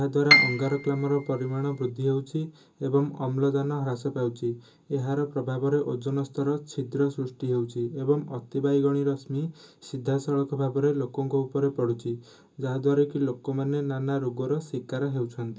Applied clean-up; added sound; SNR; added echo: none; Piano; -1 dB; reverberation time 0.2 s.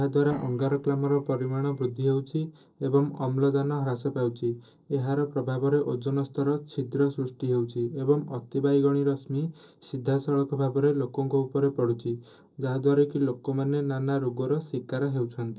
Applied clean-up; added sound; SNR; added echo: neural separator model SepFormer DNS4.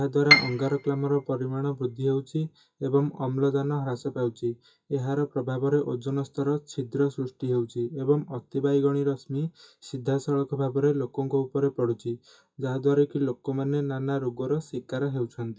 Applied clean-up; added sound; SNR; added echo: classical method WPE with log-MMSE.